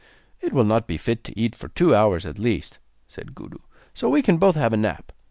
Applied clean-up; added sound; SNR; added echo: none; none; none; none.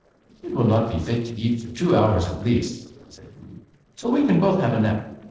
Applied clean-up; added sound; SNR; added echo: neural separator model SepFormer DNS4.